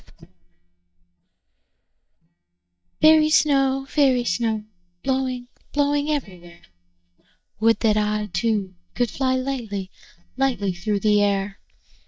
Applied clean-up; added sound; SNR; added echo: neural mask model DeepFilterNet 3.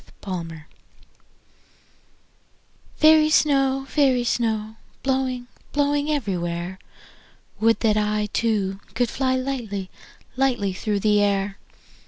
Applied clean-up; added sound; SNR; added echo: none; none; none; none.